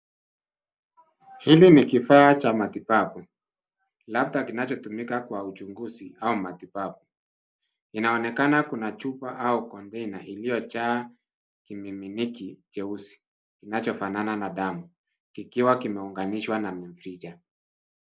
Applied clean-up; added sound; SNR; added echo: none; none; none; none.